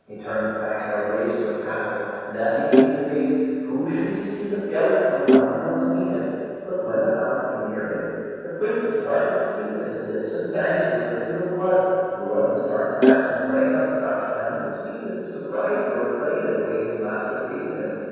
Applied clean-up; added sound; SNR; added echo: none; Bowed string instrument; 0 dB; reverberation time 2.2 s.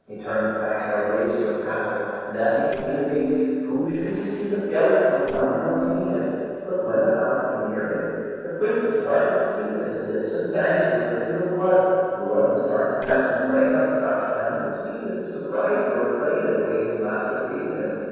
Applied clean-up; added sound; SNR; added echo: neural separator model SepFormer DNS4.